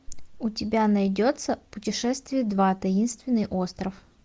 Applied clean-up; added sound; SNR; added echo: none; none; none; none.